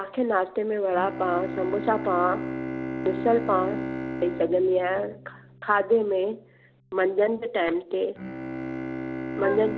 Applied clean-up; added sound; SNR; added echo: none; Bowed string instrument; 8 dB; none.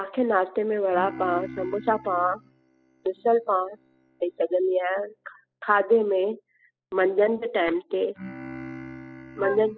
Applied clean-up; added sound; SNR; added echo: classical method spectral subtraction.